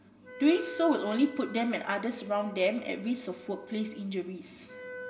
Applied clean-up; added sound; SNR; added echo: none; Wind instrument, woodwind instrument; 15 dB; reverberation time 1.8 s.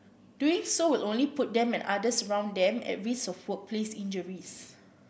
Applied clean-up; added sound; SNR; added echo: none; none; none; none.